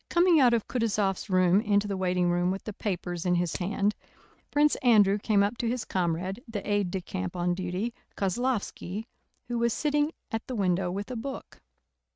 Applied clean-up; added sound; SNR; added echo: neural mask model RNNoise.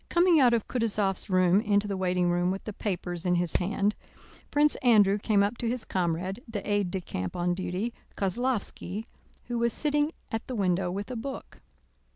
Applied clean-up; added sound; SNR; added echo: neural mask model Resemble Enhance denoiser.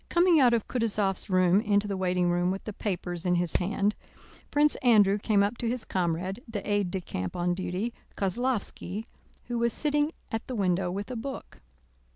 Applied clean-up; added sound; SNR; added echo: none; Hammer; 2 dB; none.